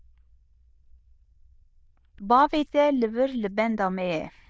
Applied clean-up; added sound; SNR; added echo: neural diffusion model UNIVERSE++.